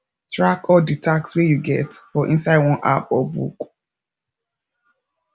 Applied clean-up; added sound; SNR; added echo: none; none; none; none.